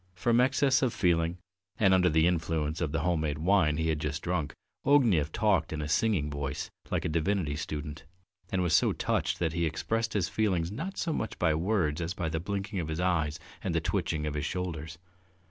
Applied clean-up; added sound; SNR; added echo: none; none; none; none.